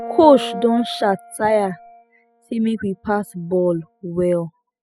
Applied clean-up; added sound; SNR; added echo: classical method spectral subtraction.